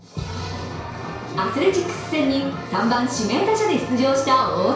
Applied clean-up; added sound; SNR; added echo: none; none; none; reverberation time 0.6 s.